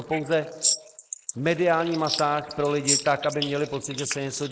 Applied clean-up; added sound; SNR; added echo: neural mask model Resemble Enhance denoiser.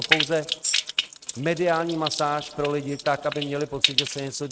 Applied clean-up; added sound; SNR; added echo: neural mask model RNNoise.